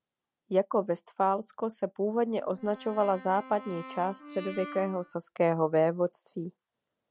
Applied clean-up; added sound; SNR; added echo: none; Brass instrument; 15 dB; none.